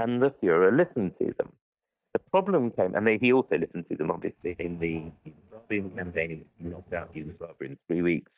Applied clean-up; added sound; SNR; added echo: neural mask model DeepFilterNet 3.